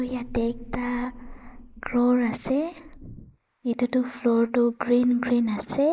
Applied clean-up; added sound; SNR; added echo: neural mask model Resemble Enhance denoiser.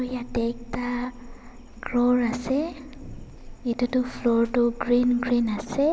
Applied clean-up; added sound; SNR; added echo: none; Buzz; 16 dB; none.